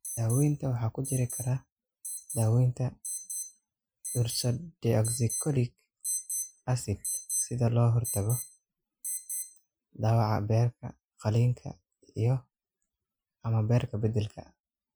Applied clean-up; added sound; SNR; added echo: classical method Wiener filter.